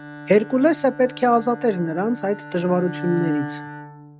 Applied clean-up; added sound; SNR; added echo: none; Bowed string instrument; 12 dB; none.